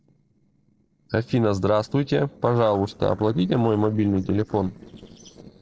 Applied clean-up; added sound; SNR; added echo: neural separator model SepFormer DNS4.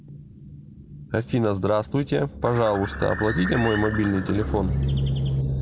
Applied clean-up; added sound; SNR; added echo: none; Bird; 11 dB; none.